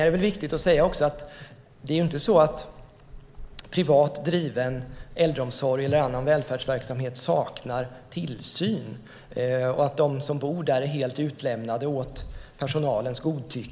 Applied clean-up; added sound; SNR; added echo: none; Thunder / Rain; 20 dB; none.